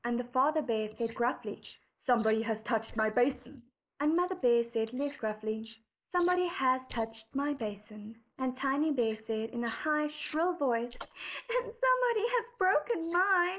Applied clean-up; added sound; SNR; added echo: neural mask model Resemble Enhance denoiser.